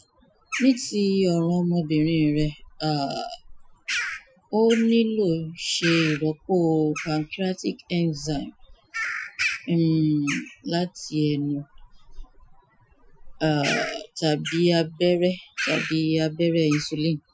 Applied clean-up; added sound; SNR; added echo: classical method Wiener filter.